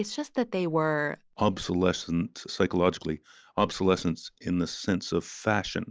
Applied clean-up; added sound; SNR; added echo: none; none; none; none.